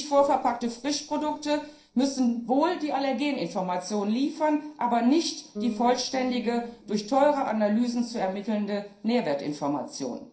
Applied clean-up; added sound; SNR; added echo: neural separator model SepFormer DNS4.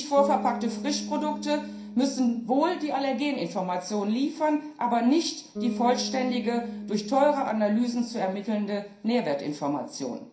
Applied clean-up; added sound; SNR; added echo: none; Bass guitar; 12 dB; reverberation time 0.5 s.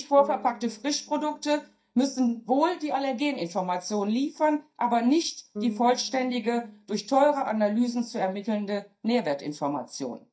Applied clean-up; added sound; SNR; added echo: neural mask model DeepFilterNet 3.